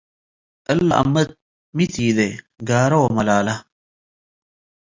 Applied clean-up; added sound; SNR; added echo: none; none; none; none.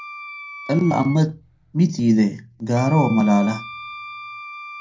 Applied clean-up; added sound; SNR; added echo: none; Wind instrument, woodwind instrument; 16 dB; reverberation time 0.2 s.